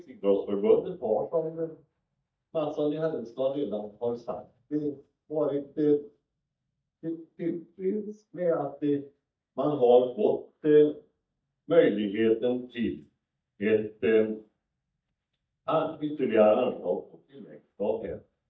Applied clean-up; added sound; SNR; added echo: neural mask model DeepFilterNet 3.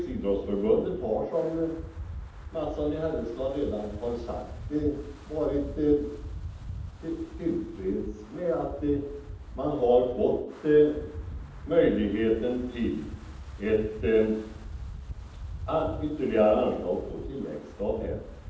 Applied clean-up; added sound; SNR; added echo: none; Wind; 12 dB; reverberation time 0.8 s.